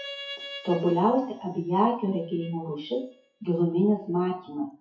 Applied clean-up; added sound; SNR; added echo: classical method WPE with log-MMSE.